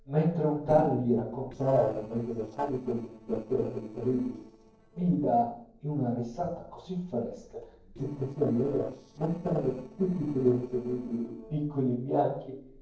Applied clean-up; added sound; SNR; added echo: neural separator model SepFormer DNS4.